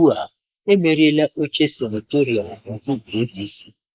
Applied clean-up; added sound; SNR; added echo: neural mask model Resemble Enhance denoiser.